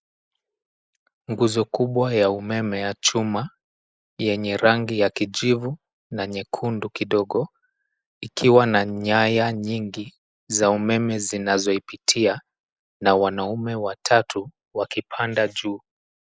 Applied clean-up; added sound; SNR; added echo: neural mask model Resemble Enhance denoiser.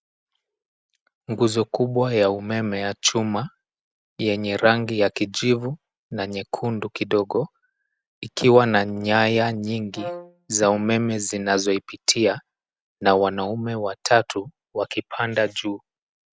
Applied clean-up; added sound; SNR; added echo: none; Brass instrument; 15 dB; none.